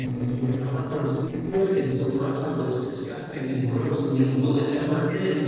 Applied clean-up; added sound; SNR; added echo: neural separator model SepFormer DNS4.